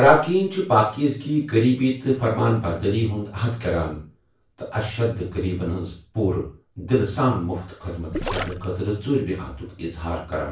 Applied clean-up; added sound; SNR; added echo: none; Gurgling; 9 dB; reverberation time 0.3 s.